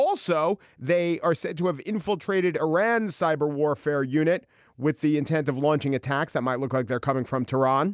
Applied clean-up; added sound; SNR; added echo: none; none; none; none.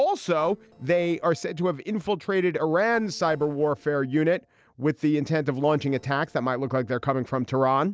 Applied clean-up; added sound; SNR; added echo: neural separator model SepFormer DNS4.